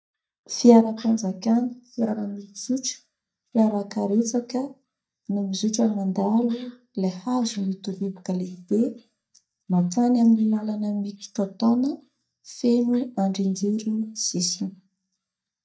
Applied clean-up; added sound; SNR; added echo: neural mask model DeepFilterNet 3.